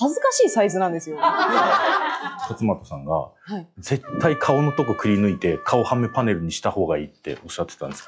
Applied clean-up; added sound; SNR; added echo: classical method log-MMSE.